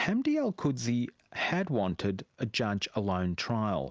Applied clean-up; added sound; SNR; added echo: none; none; none; none.